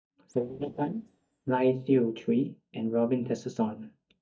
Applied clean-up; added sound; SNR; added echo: neural mask model DeepFilterNet 3.